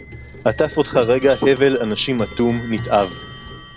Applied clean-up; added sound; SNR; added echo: none; Clock; 14 dB; none.